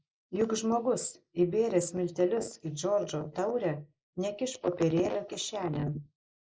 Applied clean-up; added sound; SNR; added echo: neural mask model Resemble Enhance denoiser.